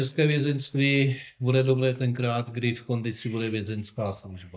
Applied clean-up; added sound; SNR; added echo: neural mask model DeepFilterNet 3.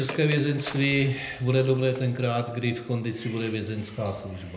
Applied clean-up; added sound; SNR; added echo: none; Bird; 16 dB; reverberation time 0.8 s.